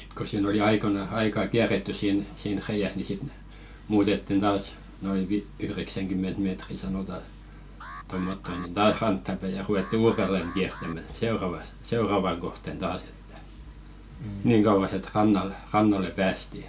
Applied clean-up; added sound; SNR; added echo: none; Alarm; 16 dB; none.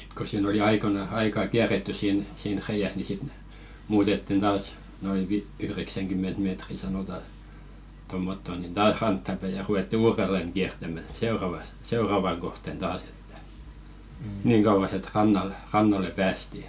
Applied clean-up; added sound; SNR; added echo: none; none; none; none.